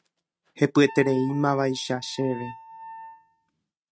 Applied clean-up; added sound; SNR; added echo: neural mask model RNNoise.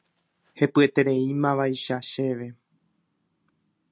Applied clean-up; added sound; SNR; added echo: none; none; none; none.